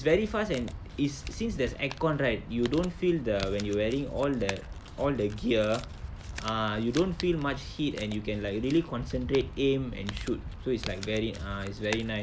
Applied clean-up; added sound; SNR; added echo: none; Crumpling, crinkling; 16 dB; none.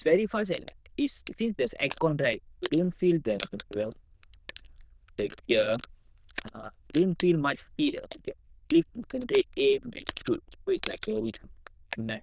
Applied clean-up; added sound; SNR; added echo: neural diffusion model UNIVERSE++.